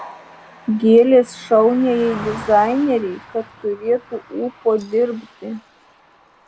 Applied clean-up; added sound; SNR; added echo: none; Car passing by; 20 dB; none.